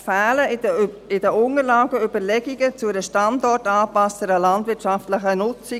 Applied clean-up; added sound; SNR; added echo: none; none; none; none.